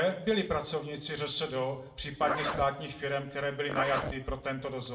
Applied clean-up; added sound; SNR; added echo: none; Zipper (clothing); 6 dB; reverberation time 0.6 s.